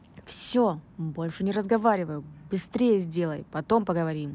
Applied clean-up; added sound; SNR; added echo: none; none; none; none.